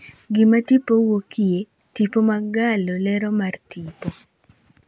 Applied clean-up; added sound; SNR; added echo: none; none; none; none.